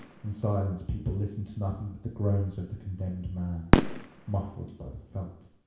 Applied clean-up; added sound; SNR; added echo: none; Fireworks; 0 dB; reverberation time 0.7 s.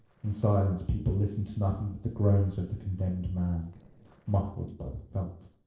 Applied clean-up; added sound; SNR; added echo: neural separator model SepFormer DNS4.